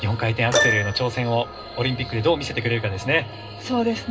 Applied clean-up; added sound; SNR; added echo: none; Keyboard (musical); 6 dB; reverberation time 0.2 s.